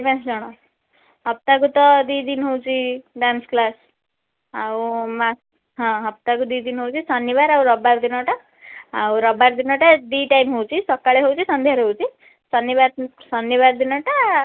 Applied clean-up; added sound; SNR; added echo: none; none; none; none.